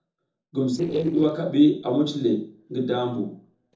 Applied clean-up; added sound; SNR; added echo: neural separator model SepFormer DNS4.